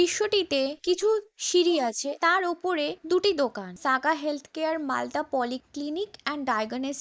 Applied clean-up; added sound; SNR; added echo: neural mask model Resemble Enhance denoiser.